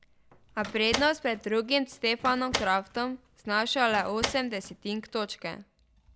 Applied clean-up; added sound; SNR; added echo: none; Slam; 10 dB; none.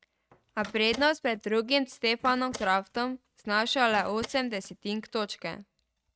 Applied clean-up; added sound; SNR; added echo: neural mask model RNNoise.